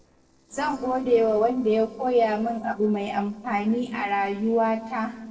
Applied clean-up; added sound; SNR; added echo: neural separator model SepFormer DNS4.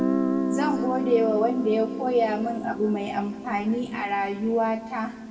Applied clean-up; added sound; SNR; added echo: none; Guitar; 4 dB; reverberation time 1.3 s.